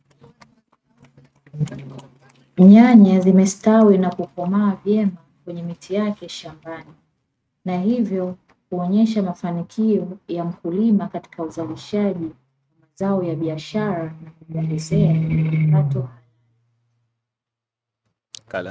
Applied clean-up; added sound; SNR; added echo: neural mask model RNNoise.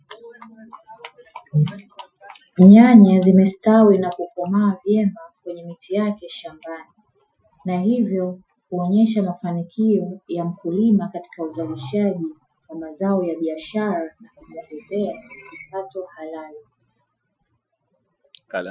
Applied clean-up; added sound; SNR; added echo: classical method Wiener filter.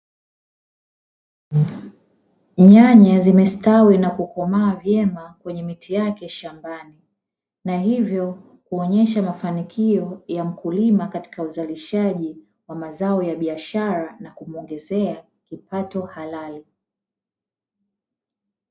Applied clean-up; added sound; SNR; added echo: none; none; none; none.